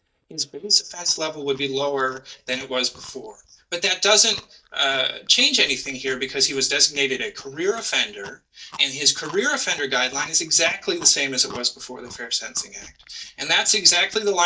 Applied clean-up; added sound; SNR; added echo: neural mask model DeepFilterNet 3.